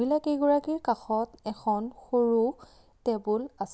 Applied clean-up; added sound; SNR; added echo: none; none; none; none.